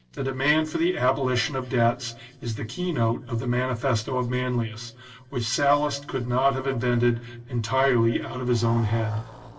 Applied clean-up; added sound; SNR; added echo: neural separator model SepFormer DNS4.